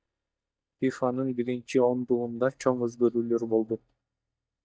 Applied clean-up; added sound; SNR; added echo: neural mask model DeepFilterNet 3.